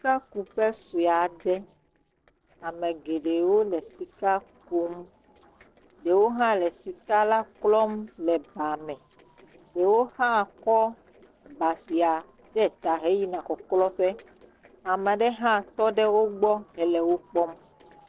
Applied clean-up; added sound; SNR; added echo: neural separator model SepFormer DNS4.